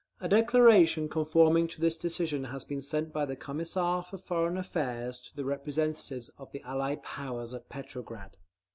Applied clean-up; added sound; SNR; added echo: none; none; none; none.